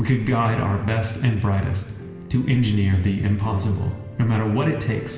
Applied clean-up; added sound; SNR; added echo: none; none; none; reverberation time 1.4 s.